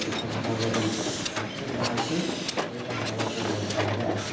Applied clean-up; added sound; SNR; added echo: none; Hiss; -2 dB; reverberation time 0.9 s.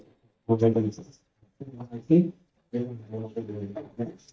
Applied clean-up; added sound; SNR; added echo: neural mask model DeepFilterNet 3.